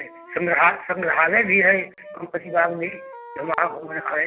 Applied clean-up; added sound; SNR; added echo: none; Wind instrument, woodwind instrument; 19 dB; none.